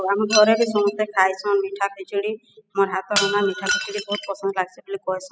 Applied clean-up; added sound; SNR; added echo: classical method spectral subtraction.